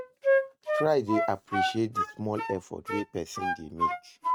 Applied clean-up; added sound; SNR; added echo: neural mask model RNNoise.